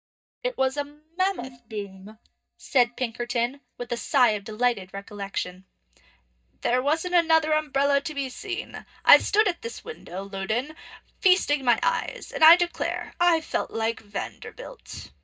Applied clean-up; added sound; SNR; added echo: neural mask model DeepFilterNet 3.